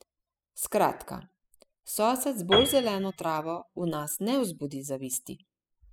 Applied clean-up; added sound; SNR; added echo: classical method spectral subtraction.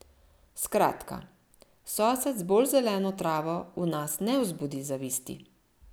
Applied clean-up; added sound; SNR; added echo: none; none; none; none.